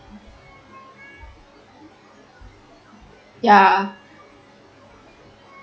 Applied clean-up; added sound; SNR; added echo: classical method log-MMSE.